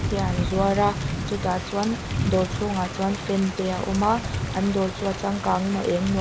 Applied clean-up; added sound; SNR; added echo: none; Thunder / Rain; 4 dB; none.